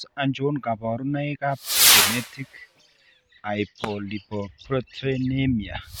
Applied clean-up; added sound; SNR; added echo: none; Whoosh, swoosh, swish / Fireworks; -1 dB; none.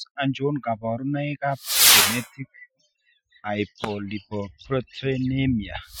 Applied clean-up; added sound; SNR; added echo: classical method Wiener filter.